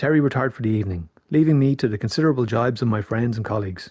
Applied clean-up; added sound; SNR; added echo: none; none; none; none.